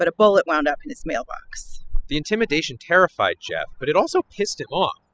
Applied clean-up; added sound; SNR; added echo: classical method spectral subtraction.